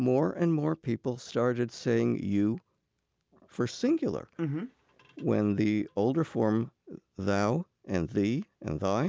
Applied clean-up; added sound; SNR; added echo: none; none; none; none.